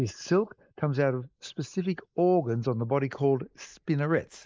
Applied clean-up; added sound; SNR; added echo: neural mask model Resemble Enhance denoiser.